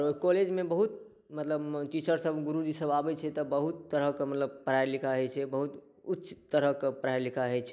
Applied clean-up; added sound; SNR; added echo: none; none; none; none.